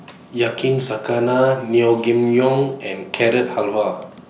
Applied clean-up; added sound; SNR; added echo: none; none; none; none.